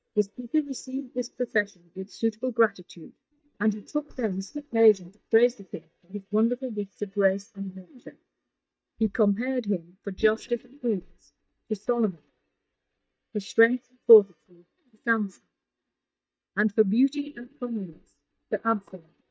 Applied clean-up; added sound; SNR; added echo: neural mask model DeepFilterNet 3.